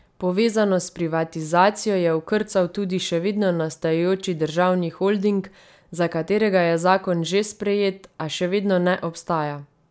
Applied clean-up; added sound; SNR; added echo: none; none; none; none.